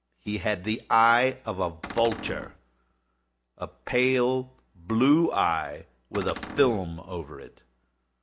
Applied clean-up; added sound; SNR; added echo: none; Cupboard open or close; 11 dB; none.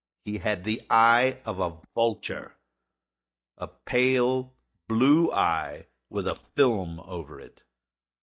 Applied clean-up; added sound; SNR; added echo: neural mask model DeepFilterNet 3.